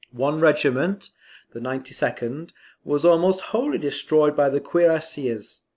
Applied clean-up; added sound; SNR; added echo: none; none; none; none.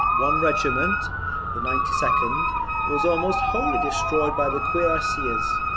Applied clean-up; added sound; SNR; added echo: none; Wind instrument, woodwind instrument + Motor vehicle (road) / Siren; -4 dB; none.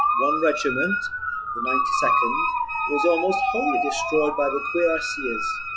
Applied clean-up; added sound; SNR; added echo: classical method log-MMSE.